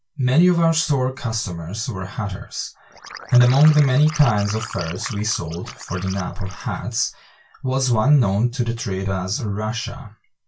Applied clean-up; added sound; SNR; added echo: none; Liquid; 15 dB; reverberation time 0.2 s.